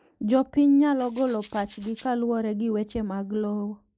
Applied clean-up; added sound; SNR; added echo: neural mask model Resemble Enhance denoiser.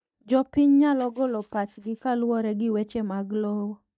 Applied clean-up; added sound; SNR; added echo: neural mask model DeepFilterNet 3.